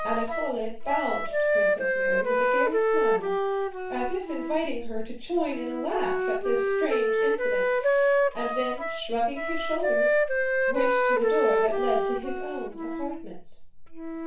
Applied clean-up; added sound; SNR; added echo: none; Wind instrument, woodwind instrument; -4 dB; reverberation time 0.3 s.